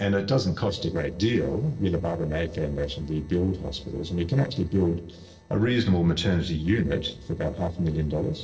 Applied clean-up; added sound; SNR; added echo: neural separator model SepFormer DNS4.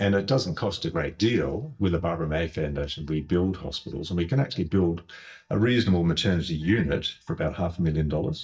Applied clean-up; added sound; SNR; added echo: neural mask model DeepFilterNet 3.